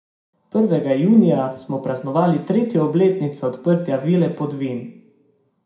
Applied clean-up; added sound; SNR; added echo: none; none; none; reverberation time 0.5 s.